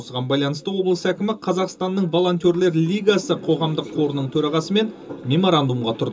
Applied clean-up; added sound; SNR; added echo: none; none; none; reverberation time 0.2 s.